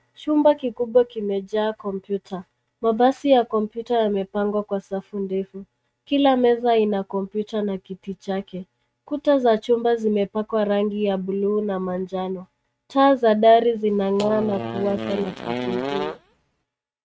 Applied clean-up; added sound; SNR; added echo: neural mask model RNNoise.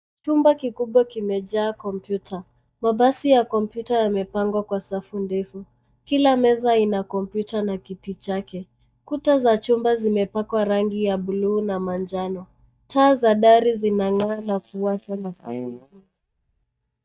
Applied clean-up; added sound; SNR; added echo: neural mask model DeepFilterNet 3.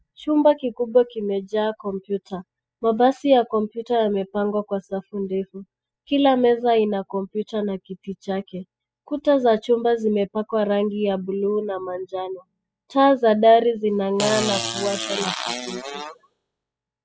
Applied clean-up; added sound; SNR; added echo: classical method spectral subtraction.